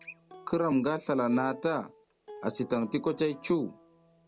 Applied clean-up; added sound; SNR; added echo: none; Acoustic guitar; 19 dB; none.